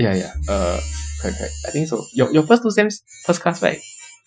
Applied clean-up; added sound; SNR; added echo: classical method Wiener filter.